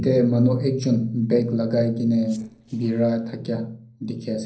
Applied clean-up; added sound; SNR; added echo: neural separator model SepFormer DNS4.